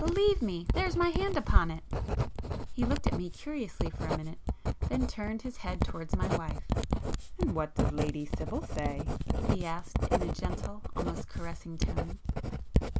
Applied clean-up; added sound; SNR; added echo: none; Writing; -4 dB; none.